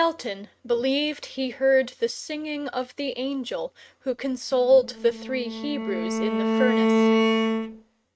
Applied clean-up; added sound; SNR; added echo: neural mask model RNNoise.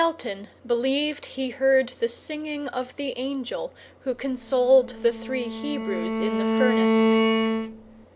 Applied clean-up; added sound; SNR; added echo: none; Bowed string instrument; -2 dB; none.